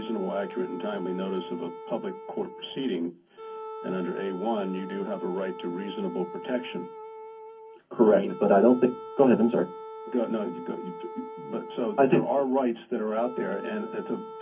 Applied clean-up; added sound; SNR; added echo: none; Wind instrument, woodwind instrument; 13 dB; reverberation time 0.3 s.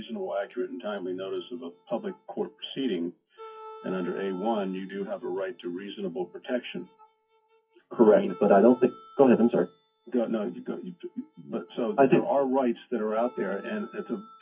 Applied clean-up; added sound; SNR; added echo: classical method WPE with log-MMSE.